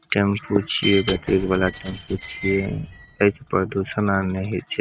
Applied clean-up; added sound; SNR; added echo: neural mask model RNNoise.